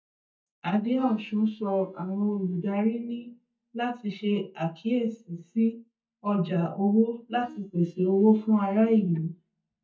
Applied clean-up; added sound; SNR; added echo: neural mask model DeepFilterNet 3.